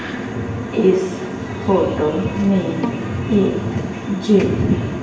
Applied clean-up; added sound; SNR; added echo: none; Bowed string instrument; 15 dB; reverberation time 1.3 s.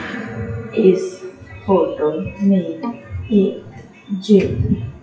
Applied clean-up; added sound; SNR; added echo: classical method WPE with log-MMSE.